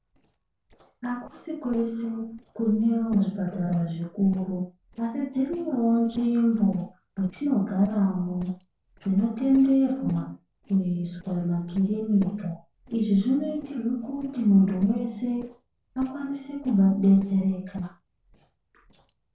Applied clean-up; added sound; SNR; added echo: neural separator model SepFormer DNS4.